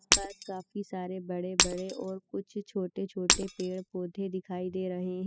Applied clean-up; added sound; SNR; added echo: classical method spectral subtraction.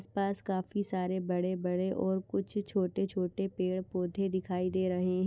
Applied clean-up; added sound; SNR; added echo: none; none; none; none.